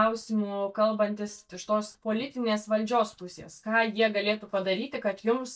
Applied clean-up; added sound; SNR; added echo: neural mask model DeepFilterNet 3.